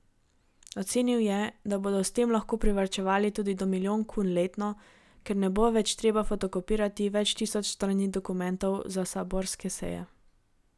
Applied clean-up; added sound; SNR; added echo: none; none; none; none.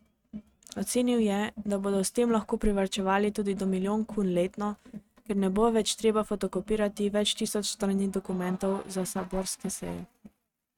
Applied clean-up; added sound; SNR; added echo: neural mask model RNNoise.